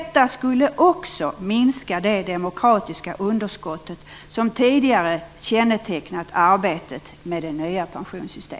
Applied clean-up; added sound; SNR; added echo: none; none; none; none.